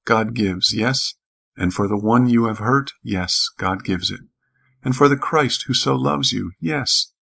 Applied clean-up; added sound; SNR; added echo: neural mask model Resemble Enhance denoiser.